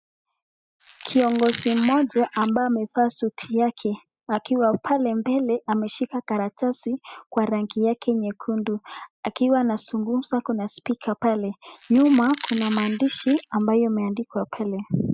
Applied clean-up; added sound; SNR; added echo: classical method spectral subtraction.